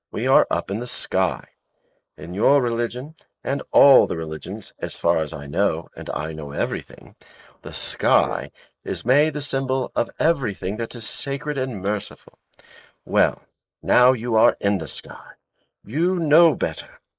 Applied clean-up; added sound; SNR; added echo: neural mask model Resemble Enhance denoiser.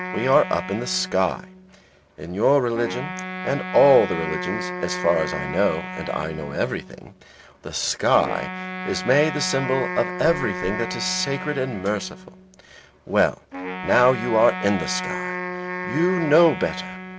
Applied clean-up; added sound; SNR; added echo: none; Wind instrument, woodwind instrument; 9 dB; none.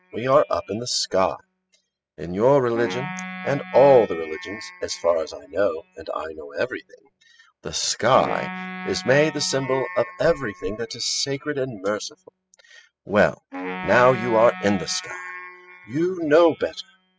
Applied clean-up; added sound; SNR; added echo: classical method spectral subtraction.